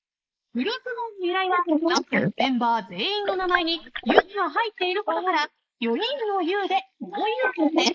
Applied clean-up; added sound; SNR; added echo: neural mask model Resemble Enhance denoiser.